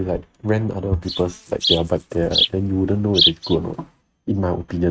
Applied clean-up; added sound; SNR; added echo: neural mask model RNNoise.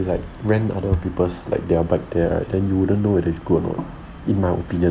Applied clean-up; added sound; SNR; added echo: none; none; none; none.